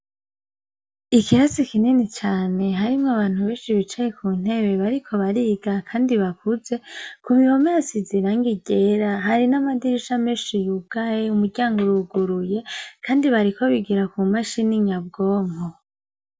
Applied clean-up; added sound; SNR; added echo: none; none; none; none.